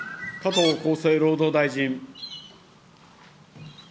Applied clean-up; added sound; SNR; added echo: none; Chirp, tweet; 11 dB; none.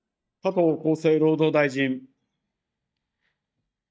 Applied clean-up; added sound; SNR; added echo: neural mask model DeepFilterNet 3.